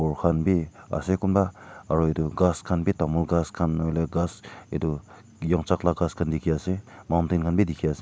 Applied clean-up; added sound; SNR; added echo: none; none; none; none.